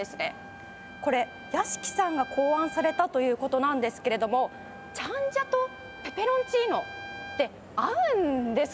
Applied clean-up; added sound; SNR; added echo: none; Trumpet; 17 dB; none.